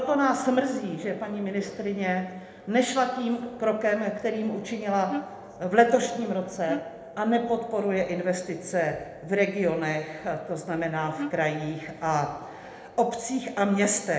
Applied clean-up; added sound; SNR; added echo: none; Wind instrument, woodwind instrument; 9 dB; reverberation time 0.7 s.